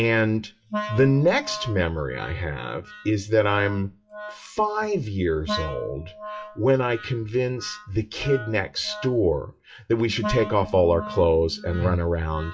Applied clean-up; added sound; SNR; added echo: classical method WPE with log-MMSE.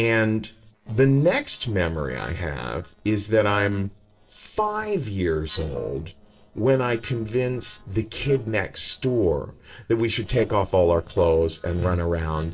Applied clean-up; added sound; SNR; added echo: neural separator model SepFormer DNS4.